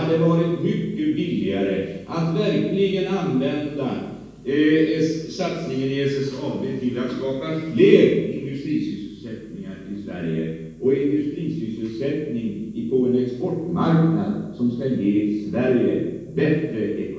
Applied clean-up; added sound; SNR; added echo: none; none; none; reverberation time 1.2 s.